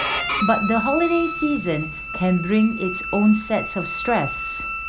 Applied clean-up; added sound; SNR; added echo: none; Bowed string instrument; 6 dB; none.